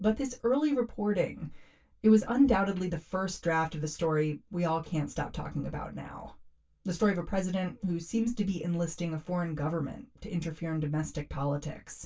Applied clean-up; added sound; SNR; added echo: none; none; none; reverberation time 0.1 s.